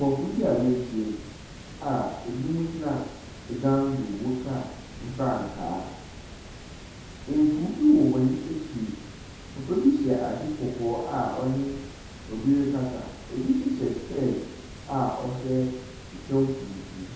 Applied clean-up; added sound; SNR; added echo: none; Water; 15 dB; reverberation time 0.8 s.